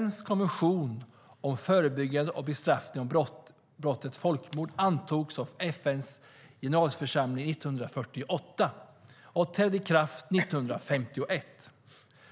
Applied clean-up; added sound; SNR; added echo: none; none; none; none.